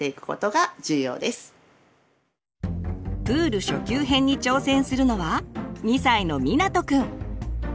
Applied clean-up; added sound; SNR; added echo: none; none; none; none.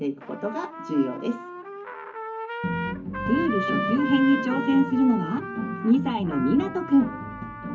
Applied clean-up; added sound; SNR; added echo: none; Trumpet; 9 dB; reverberation time 0.4 s.